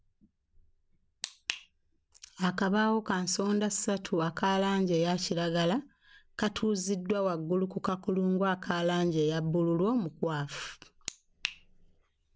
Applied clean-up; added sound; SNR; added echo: none; none; none; none.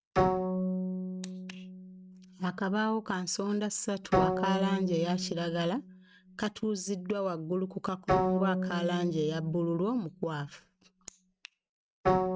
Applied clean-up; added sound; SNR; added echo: neural mask model RNNoise.